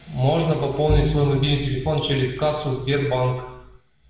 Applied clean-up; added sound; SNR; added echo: none; Bowed string instrument; 7 dB; reverberation time 0.9 s.